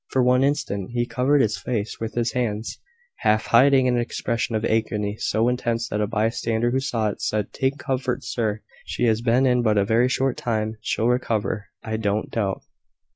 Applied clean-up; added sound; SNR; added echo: none; none; none; none.